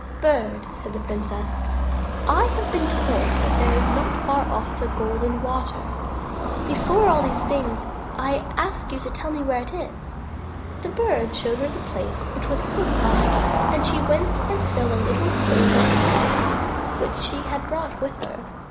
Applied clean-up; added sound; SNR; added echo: none; Car passing by / Traffic noise, roadway noise; -3 dB; none.